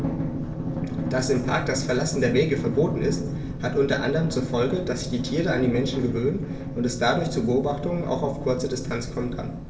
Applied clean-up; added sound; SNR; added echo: none; Drum; 5 dB; reverberation time 0.7 s.